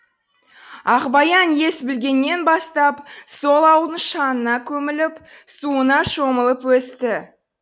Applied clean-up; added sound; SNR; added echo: none; none; none; none.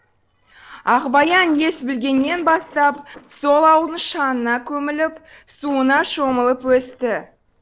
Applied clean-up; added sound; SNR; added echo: neural separator model SepFormer DNS4.